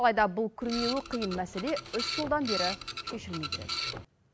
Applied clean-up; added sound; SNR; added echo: none; Printer; 5 dB; none.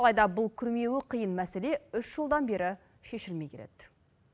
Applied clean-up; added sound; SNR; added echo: none; none; none; none.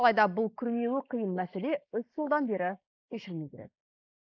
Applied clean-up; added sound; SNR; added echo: neural mask model Resemble Enhance denoiser.